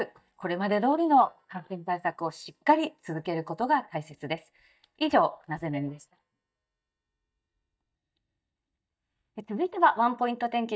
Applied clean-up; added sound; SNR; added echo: neural mask model DeepFilterNet 3.